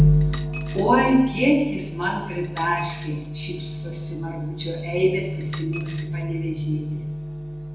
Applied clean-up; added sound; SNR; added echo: none; Coin (dropping); 19 dB; reverberation time 0.8 s.